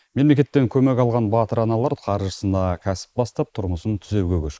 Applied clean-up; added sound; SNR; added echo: neural mask model Resemble Enhance denoiser.